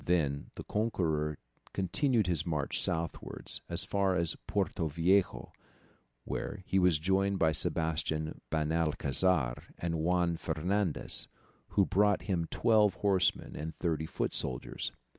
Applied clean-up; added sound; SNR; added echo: none; none; none; none.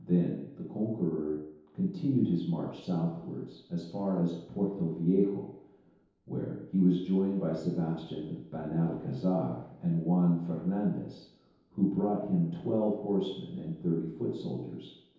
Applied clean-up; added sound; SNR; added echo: none; none; none; reverberation time 0.8 s.